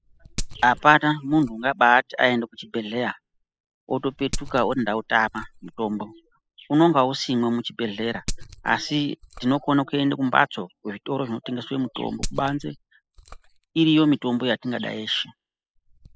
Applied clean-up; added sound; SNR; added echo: classical method spectral subtraction.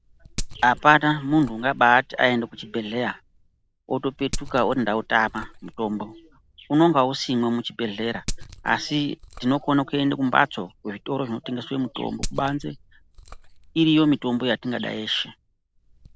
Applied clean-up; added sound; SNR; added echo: none; Glass; 15 dB; none.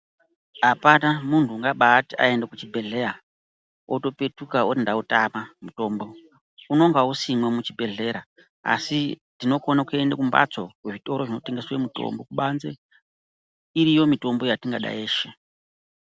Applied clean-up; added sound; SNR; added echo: none; none; none; none.